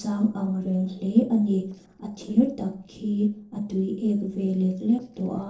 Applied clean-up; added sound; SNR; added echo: neural separator model SepFormer DNS4.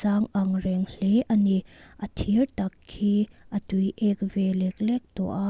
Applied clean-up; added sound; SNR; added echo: none; none; none; none.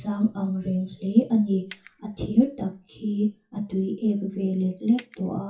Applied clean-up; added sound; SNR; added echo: classical method WPE with log-MMSE.